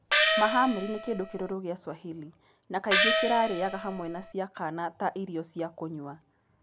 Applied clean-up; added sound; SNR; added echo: none; Gong; -4 dB; none.